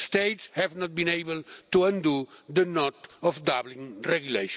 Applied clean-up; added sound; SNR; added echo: none; none; none; none.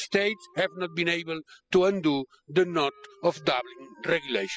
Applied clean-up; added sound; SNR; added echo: classical method spectral subtraction.